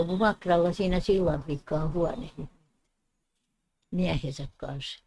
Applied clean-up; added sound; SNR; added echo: neural mask model RNNoise.